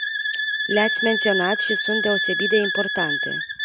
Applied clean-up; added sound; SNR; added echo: none; Wind instrument, woodwind instrument; -1 dB; none.